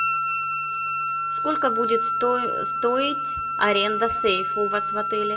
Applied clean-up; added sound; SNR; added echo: none; Wind instrument, woodwind instrument; -1 dB; reverberation time 2.2 s.